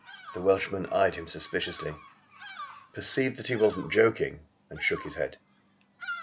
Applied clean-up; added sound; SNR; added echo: none; Bird vocalization, bird call, bird song; 16 dB; none.